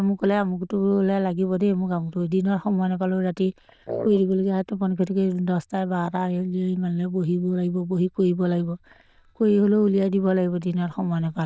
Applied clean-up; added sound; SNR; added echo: neural diffusion model UNIVERSE++.